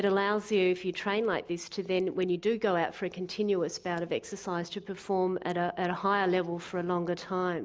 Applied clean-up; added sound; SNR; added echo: none; none; none; none.